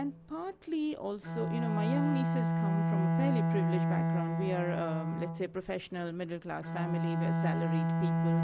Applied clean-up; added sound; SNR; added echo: none; Bowed string instrument; -5 dB; none.